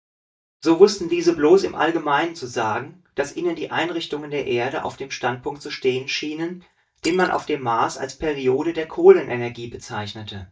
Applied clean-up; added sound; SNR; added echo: neural mask model DeepFilterNet 3.